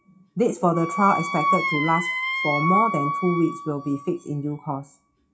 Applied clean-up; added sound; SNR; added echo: classical method WPE with log-MMSE.